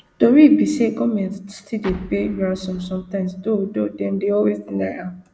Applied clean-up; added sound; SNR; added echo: none; Explosion; 19 dB; none.